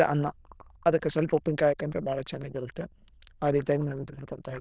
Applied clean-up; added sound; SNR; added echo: neural diffusion model UNIVERSE++.